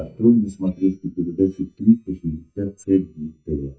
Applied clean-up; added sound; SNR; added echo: neural mask model DeepFilterNet 3.